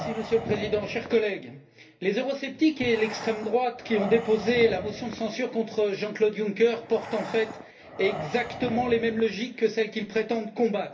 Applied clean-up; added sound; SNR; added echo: none; Breathing; 13 dB; reverberation time 0.3 s.